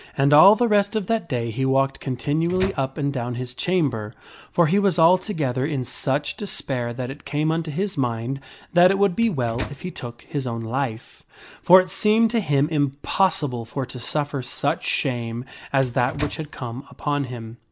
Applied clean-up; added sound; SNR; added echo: none; Microwave oven; 15 dB; none.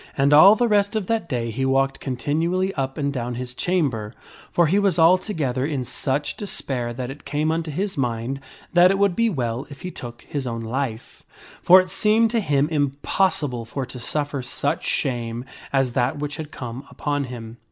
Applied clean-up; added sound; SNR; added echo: none; none; none; none.